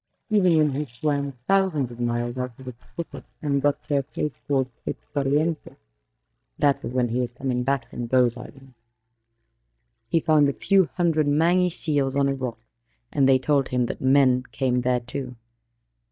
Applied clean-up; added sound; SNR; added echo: neural mask model DeepFilterNet 3.